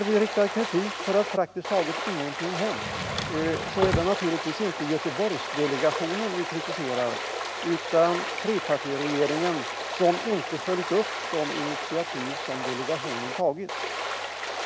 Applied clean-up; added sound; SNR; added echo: none; Drawer open or close + Stream; 4 dB; none.